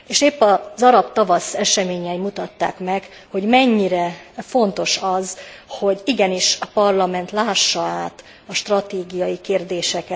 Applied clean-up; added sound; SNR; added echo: none; none; none; none.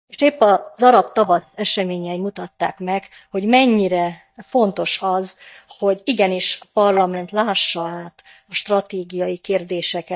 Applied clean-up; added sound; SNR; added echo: neural mask model DeepFilterNet 3.